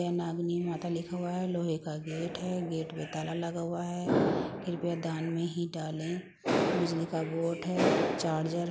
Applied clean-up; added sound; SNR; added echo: none; none; none; none.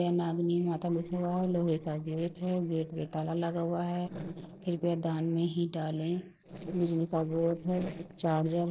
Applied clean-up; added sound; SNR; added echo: neural separator model SepFormer DNS4.